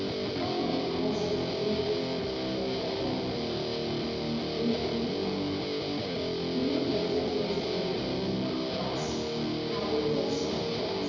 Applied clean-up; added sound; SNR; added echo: none; Guitar; -4 dB; reverberation time 1.9 s.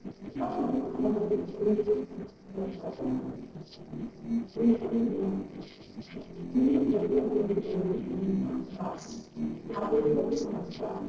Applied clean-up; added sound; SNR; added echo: neural separator model SepFormer DNS4.